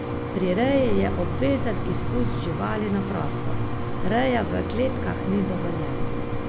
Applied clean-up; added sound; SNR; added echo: none; Mechanisms; 0 dB; none.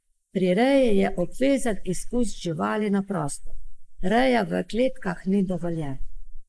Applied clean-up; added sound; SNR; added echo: neural mask model Resemble Enhance denoiser.